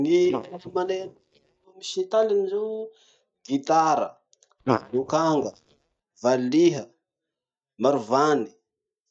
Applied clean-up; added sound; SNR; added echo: neural mask model DeepFilterNet 3.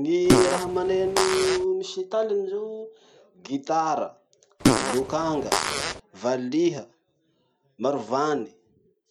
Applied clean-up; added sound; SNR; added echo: none; Fart; -2 dB; none.